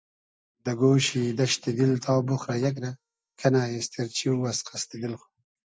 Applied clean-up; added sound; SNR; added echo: neural mask model DeepFilterNet 3.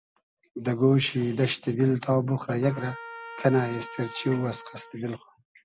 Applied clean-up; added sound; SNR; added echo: none; Trumpet; 16 dB; none.